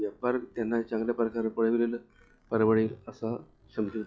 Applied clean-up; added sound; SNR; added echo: classical method log-MMSE.